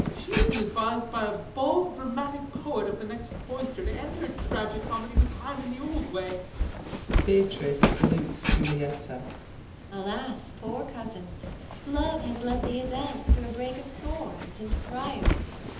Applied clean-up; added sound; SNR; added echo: none; Walk, footsteps; -1 dB; reverberation time 1.2 s.